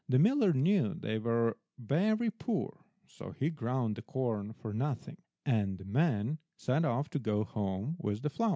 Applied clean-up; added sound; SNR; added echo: none; none; none; none.